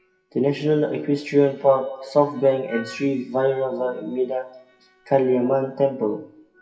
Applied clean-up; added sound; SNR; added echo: classical method WPE with log-MMSE.